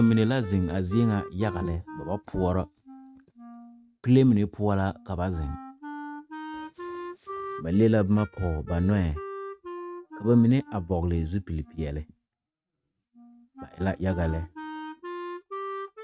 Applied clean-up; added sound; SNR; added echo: neural mask model RNNoise.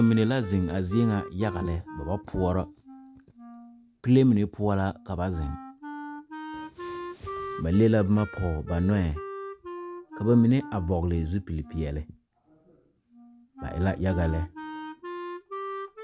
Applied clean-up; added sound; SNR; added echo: none; Wind instrument, woodwind instrument; 13 dB; none.